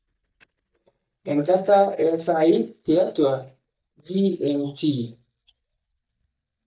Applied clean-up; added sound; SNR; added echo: neural mask model DeepFilterNet 3.